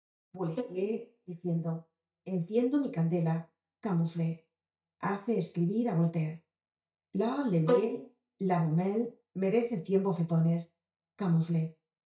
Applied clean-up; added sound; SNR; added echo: neural mask model DeepFilterNet 3.